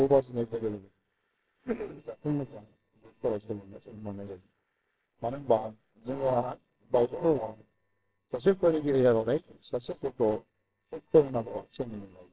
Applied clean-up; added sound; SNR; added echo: neural separator model SepFormer WHAMR!.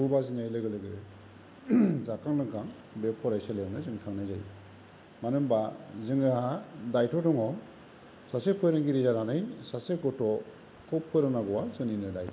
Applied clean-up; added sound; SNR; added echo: none; none; none; none.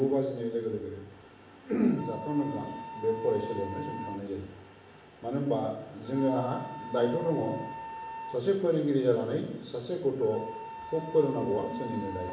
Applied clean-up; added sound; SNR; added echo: none; Wind instrument, woodwind instrument; 13 dB; reverberation time 0.6 s.